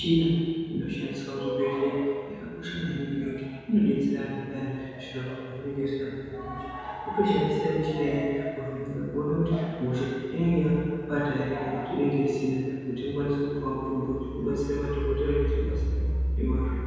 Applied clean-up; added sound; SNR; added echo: none; none; none; reverberation time 1.9 s.